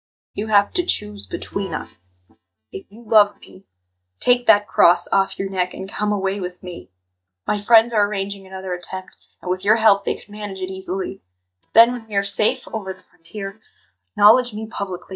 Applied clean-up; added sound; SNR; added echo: neural mask model DeepFilterNet 3.